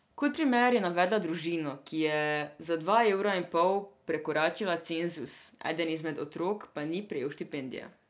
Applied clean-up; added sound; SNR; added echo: none; none; none; none.